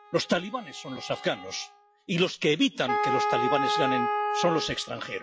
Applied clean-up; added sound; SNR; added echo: classical method log-MMSE.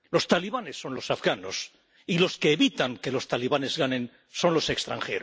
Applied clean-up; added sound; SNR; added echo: none; none; none; none.